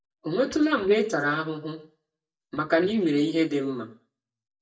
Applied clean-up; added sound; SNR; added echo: neural mask model DeepFilterNet 3.